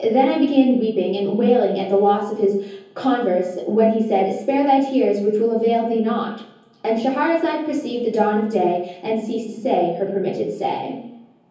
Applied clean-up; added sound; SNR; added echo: none; none; none; reverberation time 0.7 s.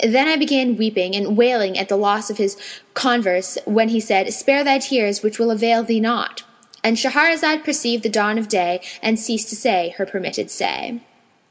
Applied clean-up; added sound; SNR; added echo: none; none; none; none.